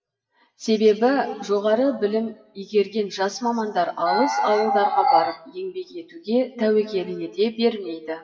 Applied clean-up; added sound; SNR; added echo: classical method WPE with log-MMSE.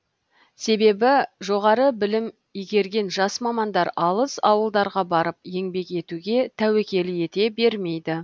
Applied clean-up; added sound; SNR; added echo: none; none; none; none.